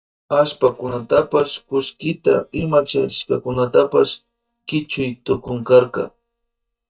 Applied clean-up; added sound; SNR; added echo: neural mask model DeepFilterNet 3.